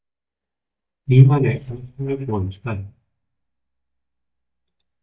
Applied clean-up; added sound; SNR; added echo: neural mask model DeepFilterNet 3.